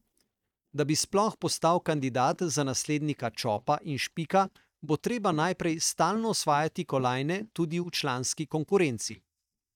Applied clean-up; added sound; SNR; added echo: neural mask model DeepFilterNet 3.